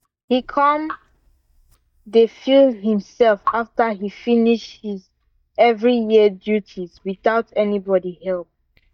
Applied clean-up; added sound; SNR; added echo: neural mask model DeepFilterNet 3.